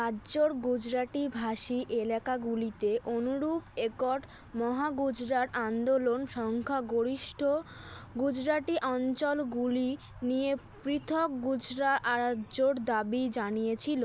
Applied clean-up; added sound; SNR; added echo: none; none; none; none.